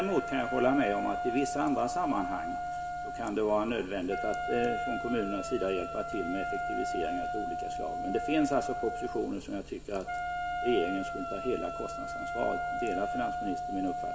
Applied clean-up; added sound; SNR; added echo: none; Wind instrument, woodwind instrument; 3 dB; reverberation time 2.5 s.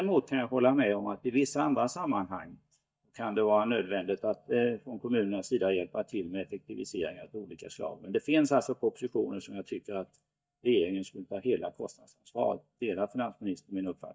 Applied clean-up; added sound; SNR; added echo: neural mask model DeepFilterNet 3.